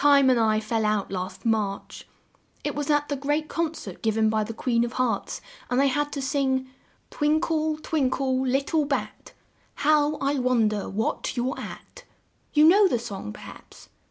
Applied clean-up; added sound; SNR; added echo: none; none; none; none.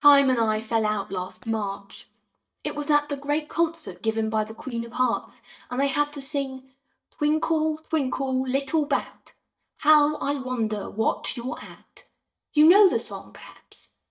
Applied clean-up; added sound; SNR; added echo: neural mask model DeepFilterNet 3.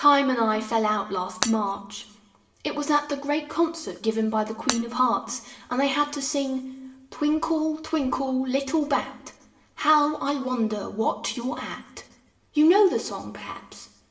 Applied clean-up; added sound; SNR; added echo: none; Shatter; 10 dB; reverberation time 0.8 s.